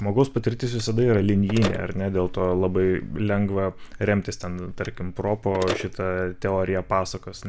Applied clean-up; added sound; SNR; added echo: none; Telephone; 15 dB; none.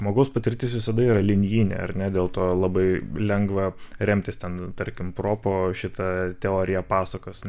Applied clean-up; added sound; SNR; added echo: none; none; none; none.